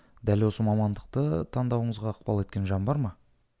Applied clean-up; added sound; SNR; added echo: none; none; none; none.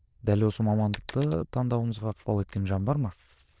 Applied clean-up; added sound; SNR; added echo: neural diffusion model UNIVERSE++.